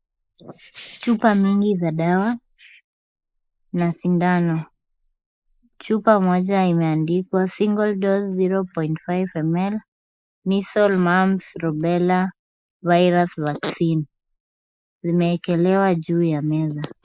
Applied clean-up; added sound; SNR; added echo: neural mask model Resemble Enhance denoiser.